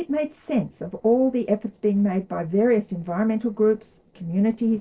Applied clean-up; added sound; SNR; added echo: neural separator model SepFormer DNS4.